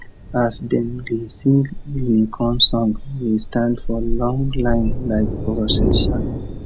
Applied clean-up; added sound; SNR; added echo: none; Thunder; 3 dB; none.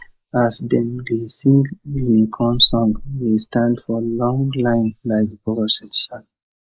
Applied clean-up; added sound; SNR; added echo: neural mask model Resemble Enhance denoiser.